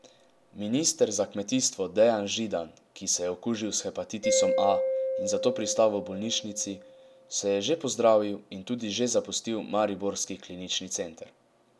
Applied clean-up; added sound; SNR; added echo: none; Mallet percussion; 7 dB; none.